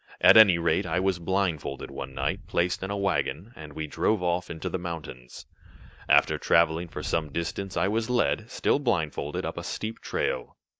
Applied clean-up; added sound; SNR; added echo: neural mask model DeepFilterNet 3.